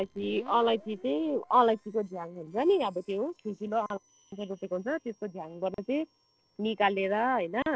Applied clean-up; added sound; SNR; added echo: neural separator model SepFormer DNS4.